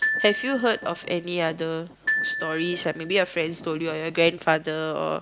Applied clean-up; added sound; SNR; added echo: none; Glockenspiel; 6 dB; none.